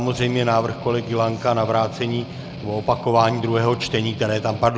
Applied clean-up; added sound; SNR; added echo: none; Strum; 13 dB; none.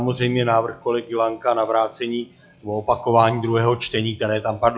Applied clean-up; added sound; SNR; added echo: classical method log-MMSE.